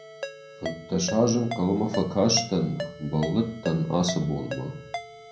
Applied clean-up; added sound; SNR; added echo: none; Ringtone; 11 dB; reverberation time 0.6 s.